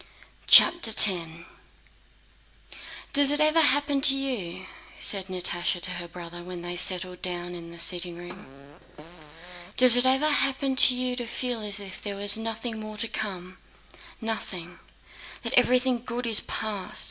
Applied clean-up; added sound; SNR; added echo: none; Fart; 18 dB; reverberation time 0.5 s.